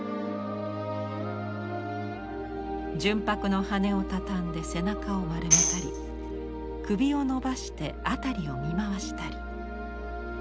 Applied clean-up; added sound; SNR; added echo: none; Tambourine; -2 dB; none.